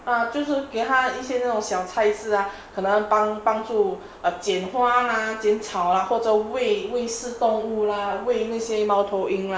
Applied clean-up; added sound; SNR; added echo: none; none; none; none.